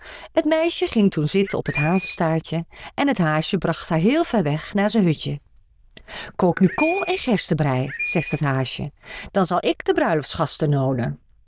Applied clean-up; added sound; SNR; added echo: neural diffusion model UNIVERSE++.